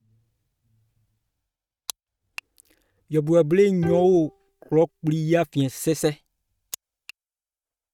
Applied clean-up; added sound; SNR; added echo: neural mask model RNNoise.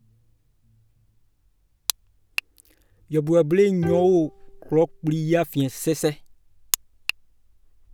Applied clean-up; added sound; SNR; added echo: none; Bowed string instrument; 11 dB; none.